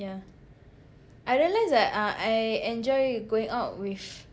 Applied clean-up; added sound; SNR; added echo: none; none; none; none.